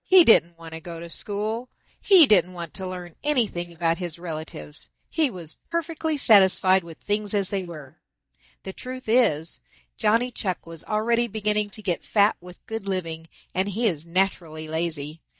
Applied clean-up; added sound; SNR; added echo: neural mask model DeepFilterNet 3.